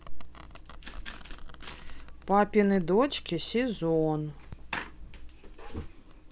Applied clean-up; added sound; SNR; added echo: none; Domestic sounds, home sounds; 13 dB; none.